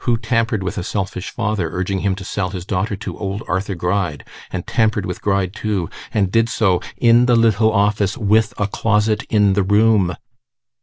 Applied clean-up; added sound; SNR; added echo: none; none; none; none.